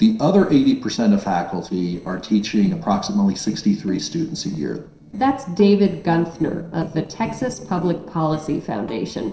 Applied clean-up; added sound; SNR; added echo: neural separator model SepFormer DNS4.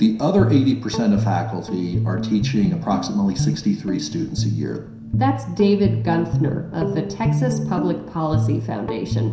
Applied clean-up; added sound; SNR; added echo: none; Guitar; 2 dB; reverberation time 0.7 s.